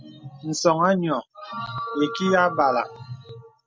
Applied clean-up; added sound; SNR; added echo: none; none; none; none.